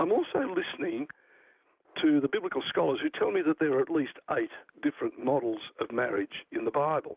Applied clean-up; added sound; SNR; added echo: none; none; none; none.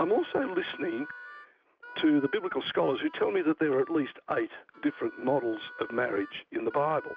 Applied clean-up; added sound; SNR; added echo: none; Harmonica; 18 dB; none.